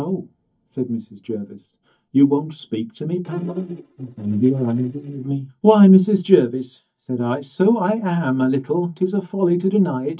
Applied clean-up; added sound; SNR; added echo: neural mask model DeepFilterNet 3.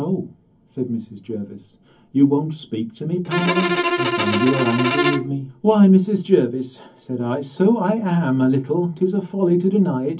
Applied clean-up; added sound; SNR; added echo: none; Bowed string instrument; 2 dB; reverberation time 0.3 s.